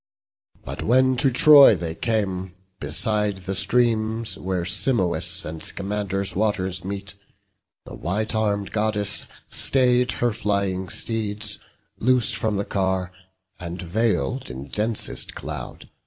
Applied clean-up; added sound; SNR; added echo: none; none; none; none.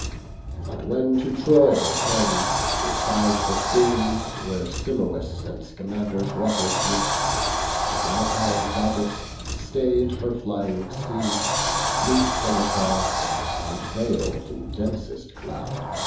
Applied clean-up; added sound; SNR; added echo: none; Sliding door; 1 dB; reverberation time 2.8 s.